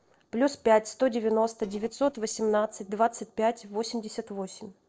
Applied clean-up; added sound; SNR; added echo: neural separator model SepFormer DNS4.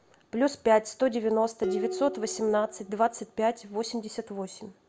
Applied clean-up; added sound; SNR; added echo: none; Dishes, pots, and pans; 12 dB; none.